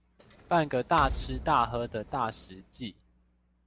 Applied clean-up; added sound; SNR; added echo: none; Door; 10 dB; none.